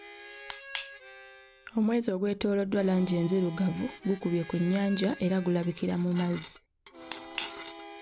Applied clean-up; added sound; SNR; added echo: none; Harmonica + Dishes, pots, and pans / Glass; 17 dB; none.